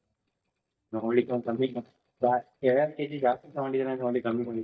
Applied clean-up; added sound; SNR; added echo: neural mask model DeepFilterNet 3.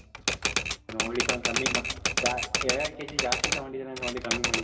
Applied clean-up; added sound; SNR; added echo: none; Typewriter; -5 dB; reverberation time 1.5 s.